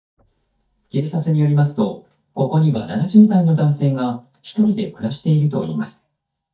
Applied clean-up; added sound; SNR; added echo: neural mask model DeepFilterNet 3.